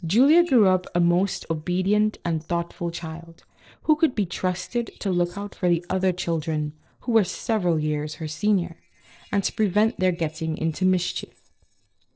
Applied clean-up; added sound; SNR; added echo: neural separator model SepFormer DNS4.